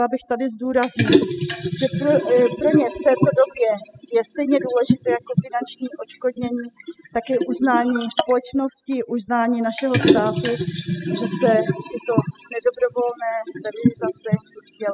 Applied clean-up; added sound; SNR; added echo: classical method spectral subtraction.